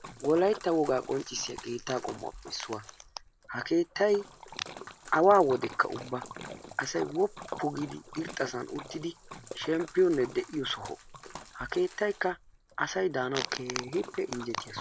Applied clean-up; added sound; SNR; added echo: none; Splash, splatter; 15 dB; none.